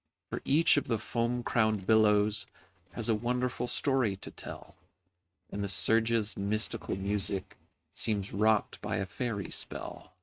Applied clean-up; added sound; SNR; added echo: neural mask model RNNoise.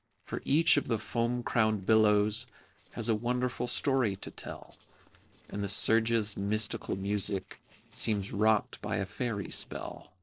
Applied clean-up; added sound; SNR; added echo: neural separator model SepFormer DNS4.